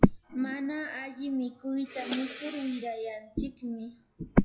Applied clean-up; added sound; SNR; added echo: classical method WPE with log-MMSE.